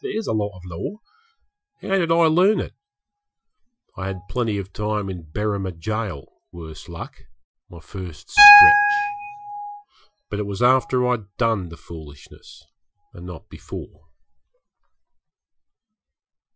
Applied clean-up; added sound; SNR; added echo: classical method Wiener filter.